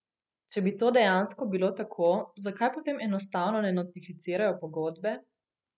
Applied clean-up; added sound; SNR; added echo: none; none; none; none.